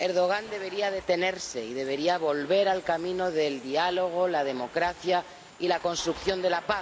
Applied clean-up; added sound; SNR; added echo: none; Domestic sounds, home sounds; 19 dB; none.